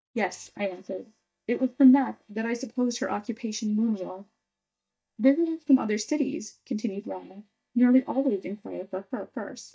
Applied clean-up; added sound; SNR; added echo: neural mask model DeepFilterNet 3.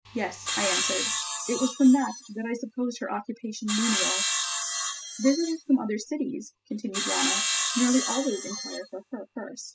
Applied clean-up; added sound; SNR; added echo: classical method spectral subtraction.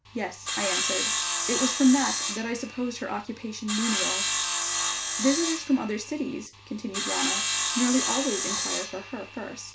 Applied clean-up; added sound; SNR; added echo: none; Sawing; 0 dB; none.